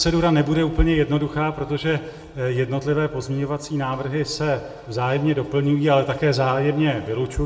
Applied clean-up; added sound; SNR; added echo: none; none; none; reverberation time 0.4 s.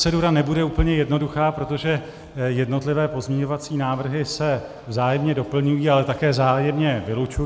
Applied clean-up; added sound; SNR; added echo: none; none; none; none.